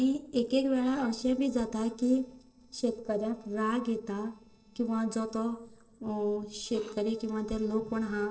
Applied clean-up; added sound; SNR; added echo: neural separator model SepFormer DNS4.